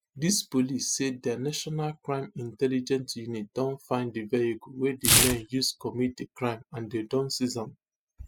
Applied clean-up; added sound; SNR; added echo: classical method spectral subtraction.